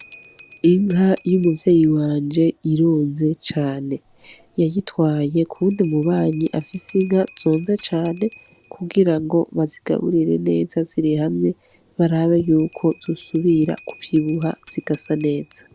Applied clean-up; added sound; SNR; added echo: none; Bell; 19 dB; none.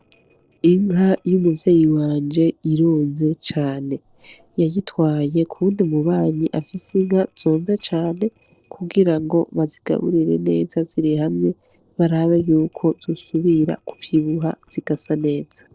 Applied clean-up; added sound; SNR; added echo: neural separator model SepFormer DNS4.